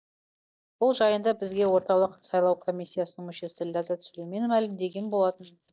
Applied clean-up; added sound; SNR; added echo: neural mask model DeepFilterNet 3.